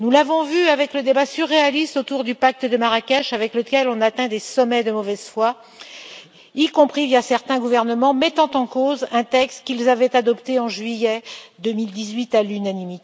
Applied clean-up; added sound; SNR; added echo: none; none; none; none.